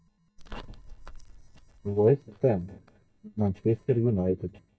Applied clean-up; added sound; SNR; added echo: neural mask model DeepFilterNet 3.